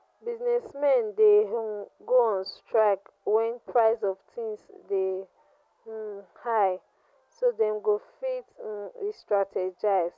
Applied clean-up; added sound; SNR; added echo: none; none; none; none.